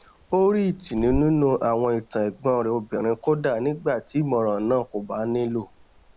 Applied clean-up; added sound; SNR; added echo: none; Bird; 18 dB; none.